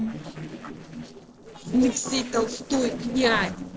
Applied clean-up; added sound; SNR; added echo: neural separator model SepFormer DNS4.